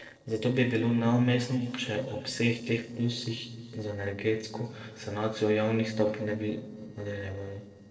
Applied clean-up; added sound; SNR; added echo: neural separator model SepFormer DNS4.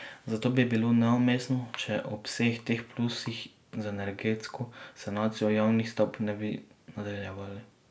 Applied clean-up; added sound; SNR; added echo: none; none; none; none.